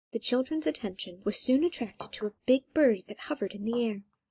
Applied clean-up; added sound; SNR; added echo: neural mask model DeepFilterNet 3.